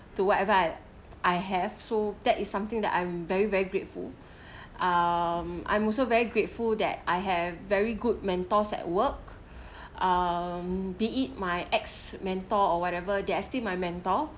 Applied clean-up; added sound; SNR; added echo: none; none; none; none.